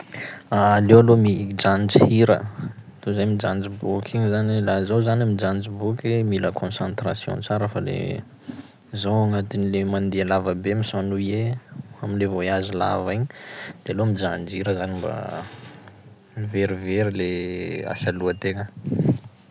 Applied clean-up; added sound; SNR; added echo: none; none; none; none.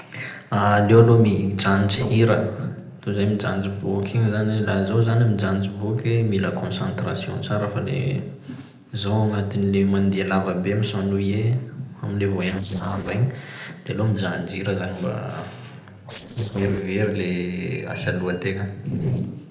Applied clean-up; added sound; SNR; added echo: neural separator model SepFormer DNS4.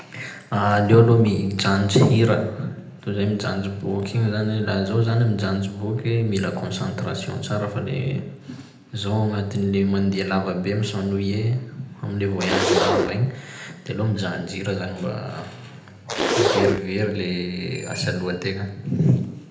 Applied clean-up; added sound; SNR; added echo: none; Zipper (clothing); 3 dB; reverberation time 0.8 s.